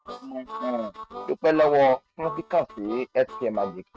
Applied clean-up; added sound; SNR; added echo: neural mask model RNNoise.